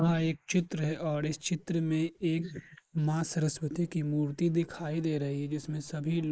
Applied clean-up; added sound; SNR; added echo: neural mask model Resemble Enhance denoiser.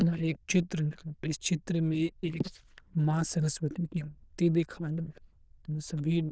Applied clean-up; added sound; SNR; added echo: neural diffusion model UNIVERSE++.